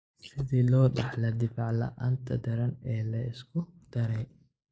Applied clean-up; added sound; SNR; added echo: neural mask model Resemble Enhance denoiser.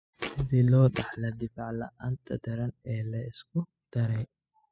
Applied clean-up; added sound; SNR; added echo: classical method spectral subtraction.